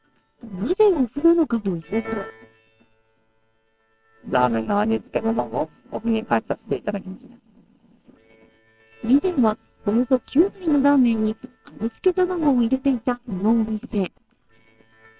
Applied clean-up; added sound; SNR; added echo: neural separator model SepFormer WHAMR!.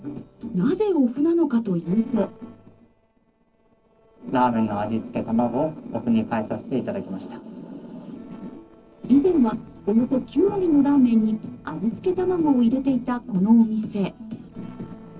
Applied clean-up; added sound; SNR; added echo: neural separator model SepFormer DNS4.